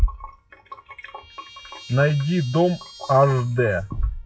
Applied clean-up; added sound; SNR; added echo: classical method log-MMSE.